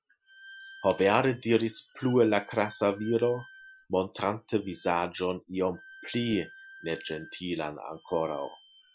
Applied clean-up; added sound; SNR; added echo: classical method Wiener filter.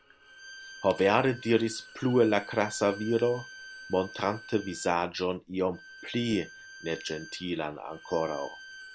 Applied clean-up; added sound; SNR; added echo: none; Bowed string instrument; 18 dB; none.